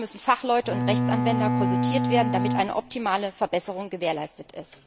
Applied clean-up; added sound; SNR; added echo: none; Bowed string instrument; -2 dB; none.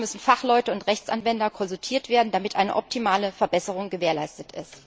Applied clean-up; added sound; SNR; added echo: none; none; none; none.